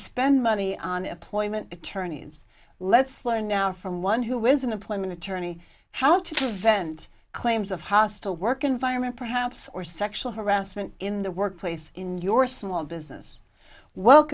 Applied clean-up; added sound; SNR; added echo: none; Crushing; 8 dB; none.